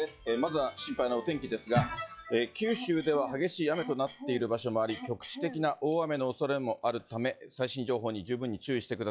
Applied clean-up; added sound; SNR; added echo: classical method log-MMSE.